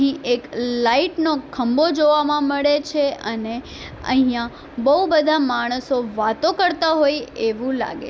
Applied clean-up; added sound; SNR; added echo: none; none; none; none.